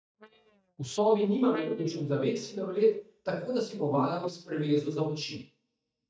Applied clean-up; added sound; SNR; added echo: neural mask model DeepFilterNet 3.